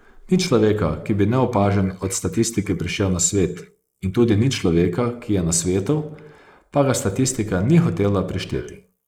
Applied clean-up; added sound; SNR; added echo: neural mask model Resemble Enhance denoiser.